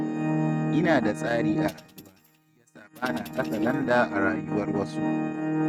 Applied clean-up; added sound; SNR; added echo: neural mask model RNNoise.